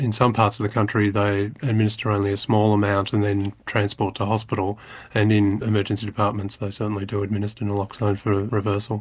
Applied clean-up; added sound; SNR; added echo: none; none; none; none.